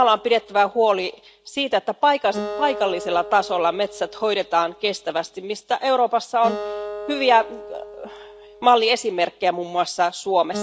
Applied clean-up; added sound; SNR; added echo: none; Acoustic guitar; 14 dB; none.